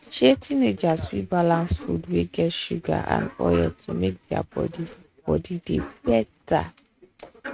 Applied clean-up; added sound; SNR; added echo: neural mask model RNNoise.